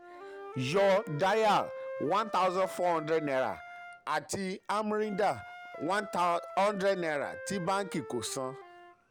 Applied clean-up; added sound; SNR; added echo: none; Wind instrument, woodwind instrument; 13 dB; none.